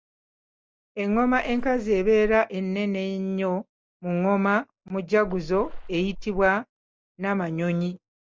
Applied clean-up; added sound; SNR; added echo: neural mask model DeepFilterNet 3.